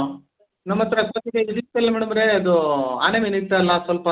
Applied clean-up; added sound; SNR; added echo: none; none; none; none.